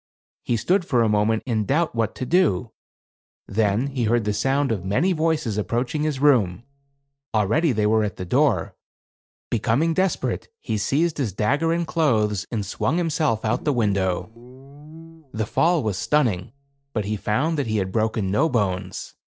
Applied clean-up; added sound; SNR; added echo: neural separator model SepFormer DNS4.